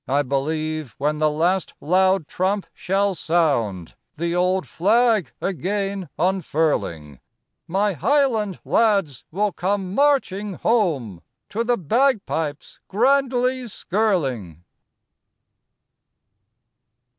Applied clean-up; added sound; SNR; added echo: none; none; none; none.